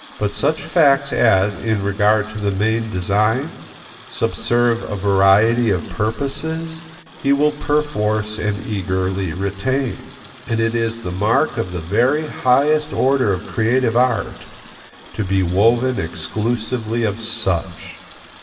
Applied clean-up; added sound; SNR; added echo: none; Water tap, faucet; 19 dB; reverberation time 1.1 s.